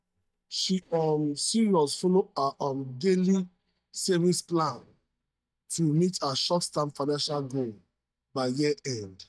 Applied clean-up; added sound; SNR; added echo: neural mask model DeepFilterNet 3.